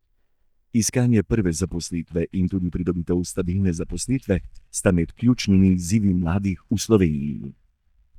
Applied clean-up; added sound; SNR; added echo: neural mask model DeepFilterNet 3.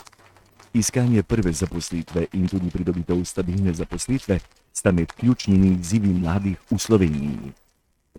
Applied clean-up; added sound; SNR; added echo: neural mask model RNNoise.